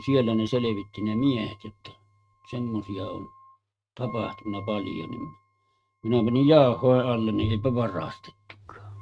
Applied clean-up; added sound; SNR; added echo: neural mask model RNNoise.